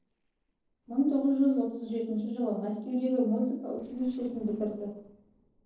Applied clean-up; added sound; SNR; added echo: neural separator model SepFormer DNS4.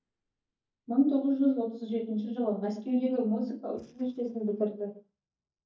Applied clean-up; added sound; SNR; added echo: neural mask model DeepFilterNet 3.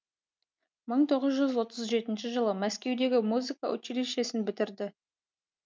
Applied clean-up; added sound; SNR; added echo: none; none; none; none.